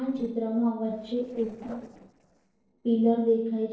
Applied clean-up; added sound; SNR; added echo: neural separator model SepFormer DNS4.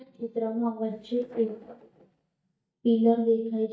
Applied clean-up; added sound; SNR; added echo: neural mask model DeepFilterNet 3.